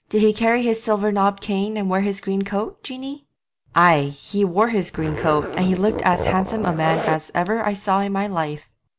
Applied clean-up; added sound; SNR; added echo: none; Zipper (clothing); 7 dB; none.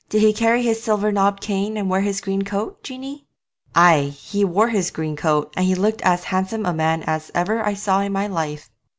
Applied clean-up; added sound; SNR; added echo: none; none; none; none.